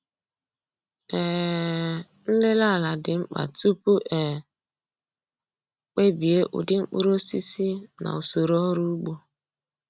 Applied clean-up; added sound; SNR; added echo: none; none; none; none.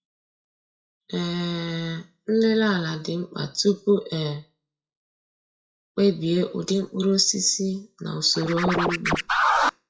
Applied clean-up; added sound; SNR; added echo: classical method WPE with log-MMSE.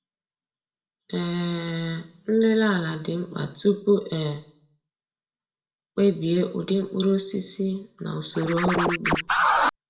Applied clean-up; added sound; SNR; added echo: none; Scratching (performance technique); -2 dB; reverberation time 0.4 s.